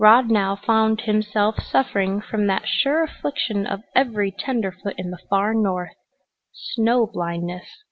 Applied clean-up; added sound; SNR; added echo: none; none; none; none.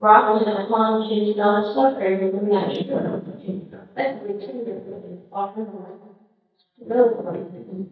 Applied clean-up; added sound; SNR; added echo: neural mask model DeepFilterNet 3.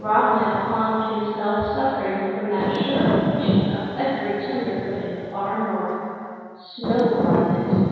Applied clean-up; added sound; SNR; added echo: none; Thunder / Rain; 2 dB; reverberation time 2.2 s.